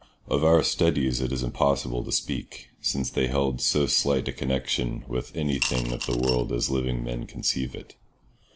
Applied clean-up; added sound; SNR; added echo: none; Coin (dropping) / Glass; 7 dB; none.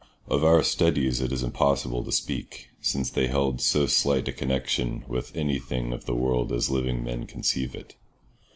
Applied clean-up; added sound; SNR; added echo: none; none; none; none.